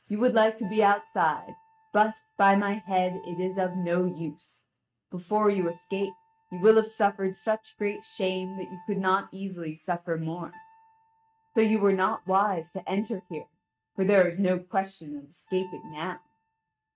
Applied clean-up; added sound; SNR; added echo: neural mask model RNNoise.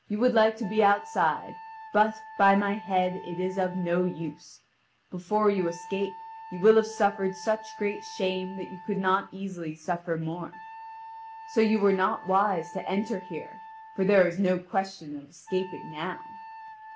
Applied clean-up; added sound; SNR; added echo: none; Wind instrument, woodwind instrument; 17 dB; none.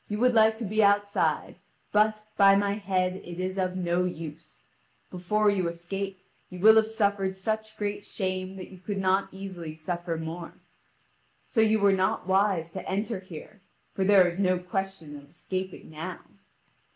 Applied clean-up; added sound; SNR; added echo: none; none; none; none.